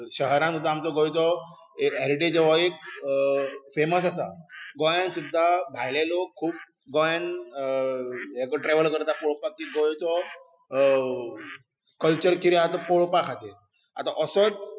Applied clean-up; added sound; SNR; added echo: classical method Wiener filter.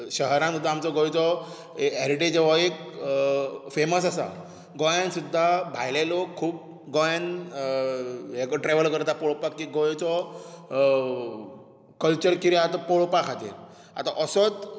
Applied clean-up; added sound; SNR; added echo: none; none; none; none.